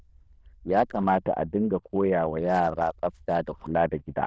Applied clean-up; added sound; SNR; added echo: neural diffusion model UNIVERSE++.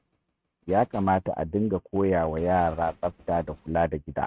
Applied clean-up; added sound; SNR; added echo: neural mask model RNNoise.